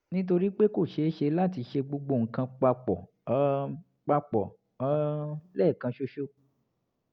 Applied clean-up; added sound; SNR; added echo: none; none; none; none.